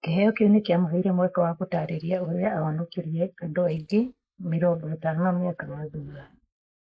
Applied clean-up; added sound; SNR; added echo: neural mask model Resemble Enhance denoiser.